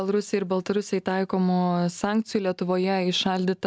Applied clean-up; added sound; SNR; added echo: none; none; none; none.